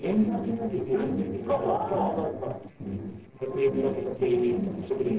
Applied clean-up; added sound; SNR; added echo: neural separator model SepFormer DNS4.